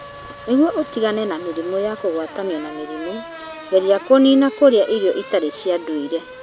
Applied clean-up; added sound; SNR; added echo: none; Race car, auto racing / Accelerating, revving, vroom; 16 dB; none.